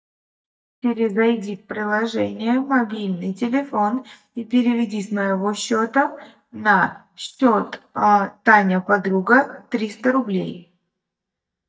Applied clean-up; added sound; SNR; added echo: neural mask model DeepFilterNet 3.